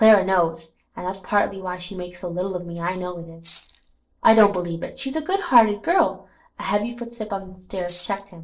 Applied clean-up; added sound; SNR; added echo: neural separator model SepFormer DNS4.